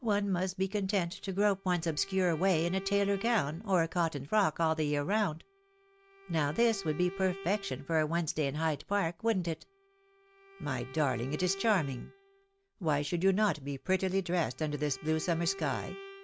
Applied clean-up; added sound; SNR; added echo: none; Bowed string instrument; 18 dB; none.